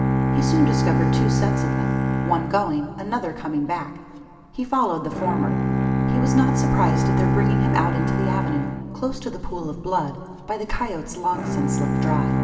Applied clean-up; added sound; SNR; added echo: none; Bowed string instrument; -3 dB; reverberation time 2.4 s.